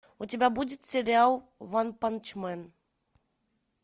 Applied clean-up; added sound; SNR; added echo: none; none; none; none.